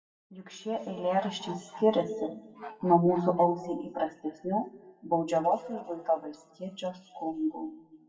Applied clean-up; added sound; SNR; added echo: classical method WPE with log-MMSE.